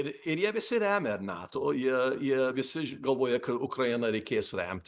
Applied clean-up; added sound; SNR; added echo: neural mask model Resemble Enhance denoiser.